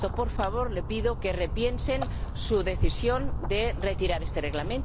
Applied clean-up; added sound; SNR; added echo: none; Splash, splatter; 1 dB; none.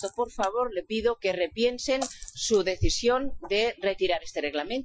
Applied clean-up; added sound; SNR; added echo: classical method Wiener filter.